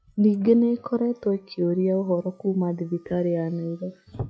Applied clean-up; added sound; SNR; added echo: classical method log-MMSE.